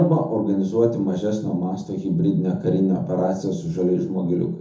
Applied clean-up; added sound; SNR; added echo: none; none; none; reverberation time 0.6 s.